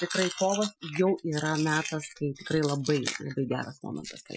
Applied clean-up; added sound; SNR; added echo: classical method Wiener filter.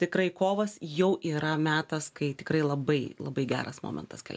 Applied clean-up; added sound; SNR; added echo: none; none; none; none.